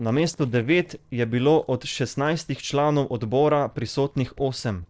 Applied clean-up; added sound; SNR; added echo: neural separator model SepFormer DNS4.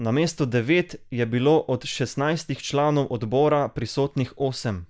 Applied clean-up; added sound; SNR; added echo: none; none; none; none.